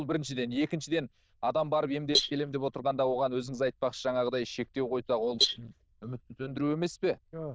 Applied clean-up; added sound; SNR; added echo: neural diffusion model UNIVERSE++.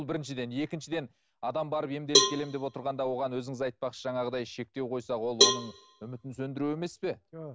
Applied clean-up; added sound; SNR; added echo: none; Cowbell; -3 dB; none.